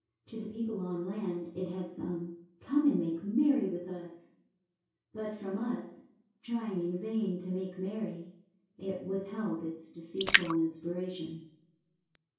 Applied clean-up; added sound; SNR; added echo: none; Splash, splatter; 0 dB; reverberation time 0.6 s.